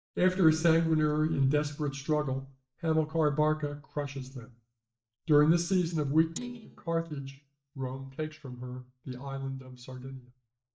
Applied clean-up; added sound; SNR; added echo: neural mask model DeepFilterNet 3.